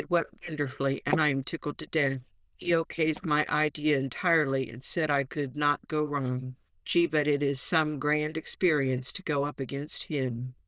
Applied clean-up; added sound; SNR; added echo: neural diffusion model UNIVERSE++.